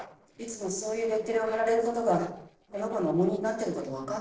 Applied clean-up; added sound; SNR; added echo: neural separator model SepFormer DNS4.